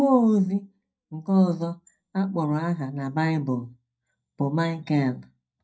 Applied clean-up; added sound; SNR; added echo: neural mask model DeepFilterNet 3.